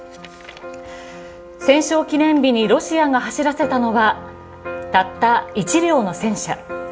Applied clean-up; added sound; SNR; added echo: none; none; none; reverberation time 0.4 s.